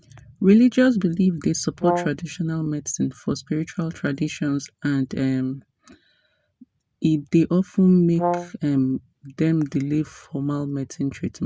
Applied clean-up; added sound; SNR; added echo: none; Brass instrument; 4 dB; none.